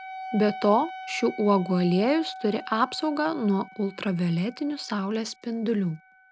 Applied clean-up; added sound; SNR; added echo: none; Wind instrument, woodwind instrument; 15 dB; none.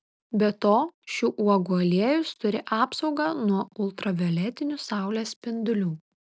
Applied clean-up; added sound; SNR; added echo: none; none; none; none.